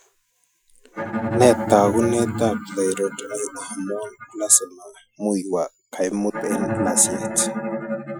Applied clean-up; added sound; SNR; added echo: classical method Wiener filter.